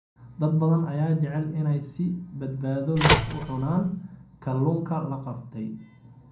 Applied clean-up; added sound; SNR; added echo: none; Telephone; 0 dB; reverberation time 0.5 s.